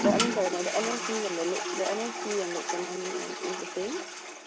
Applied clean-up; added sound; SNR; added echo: none; Toilet flush; 1 dB; none.